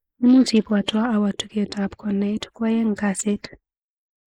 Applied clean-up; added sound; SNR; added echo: neural mask model Resemble Enhance denoiser.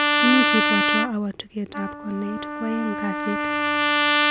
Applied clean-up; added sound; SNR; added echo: none; Trumpet; -5 dB; none.